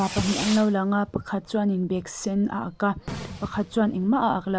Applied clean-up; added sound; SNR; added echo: none; Fireworks; 14 dB; none.